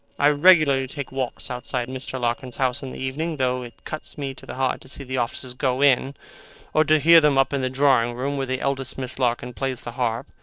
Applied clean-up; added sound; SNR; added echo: neural separator model SepFormer DNS4.